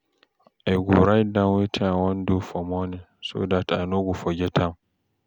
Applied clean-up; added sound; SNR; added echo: none; none; none; none.